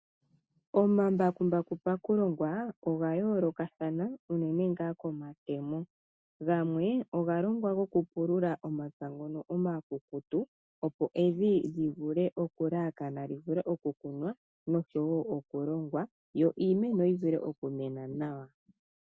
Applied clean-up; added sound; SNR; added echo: none; none; none; none.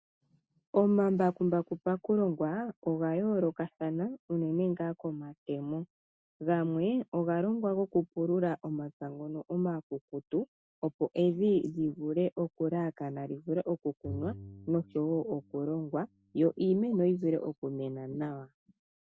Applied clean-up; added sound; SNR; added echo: none; Bowed string instrument; 16 dB; none.